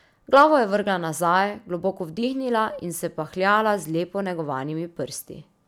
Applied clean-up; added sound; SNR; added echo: none; none; none; none.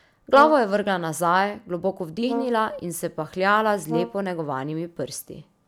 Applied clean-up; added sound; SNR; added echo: none; Brass instrument; 11 dB; none.